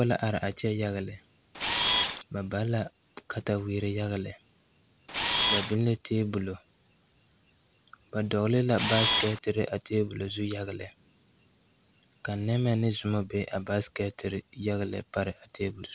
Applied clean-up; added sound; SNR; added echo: none; Camera; -3 dB; none.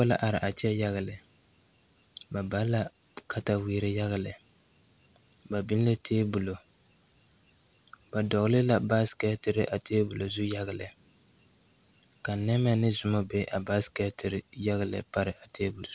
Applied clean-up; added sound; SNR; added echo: none; none; none; none.